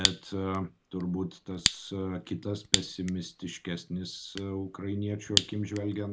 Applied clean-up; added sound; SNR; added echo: none; Fire; 0 dB; none.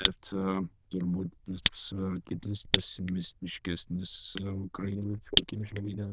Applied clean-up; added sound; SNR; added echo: neural diffusion model UNIVERSE++.